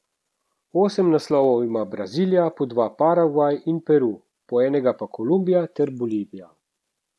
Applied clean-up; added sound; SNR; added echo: none; none; none; none.